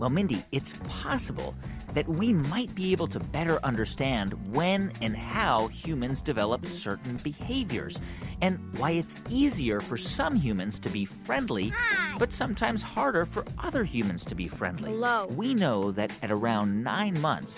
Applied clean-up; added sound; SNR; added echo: none; none; none; none.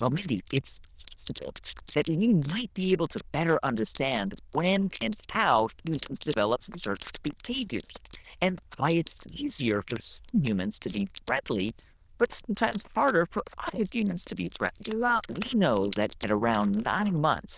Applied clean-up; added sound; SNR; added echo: neural diffusion model UNIVERSE++.